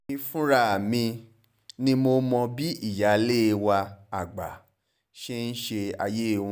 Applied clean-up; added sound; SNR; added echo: none; none; none; none.